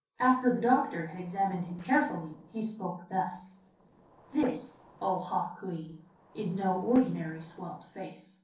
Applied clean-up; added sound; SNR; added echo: neural separator model SepFormer DNS4.